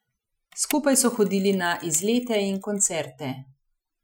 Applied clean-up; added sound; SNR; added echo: classical method Wiener filter.